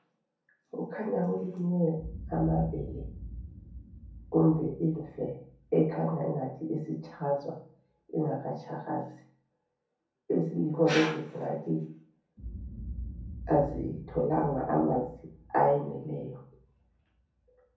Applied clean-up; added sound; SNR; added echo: none; Boom; 15 dB; reverberation time 0.6 s.